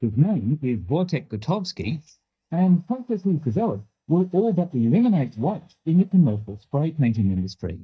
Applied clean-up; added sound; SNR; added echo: neural mask model DeepFilterNet 3.